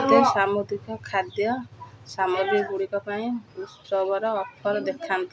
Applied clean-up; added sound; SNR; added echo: none; none; none; none.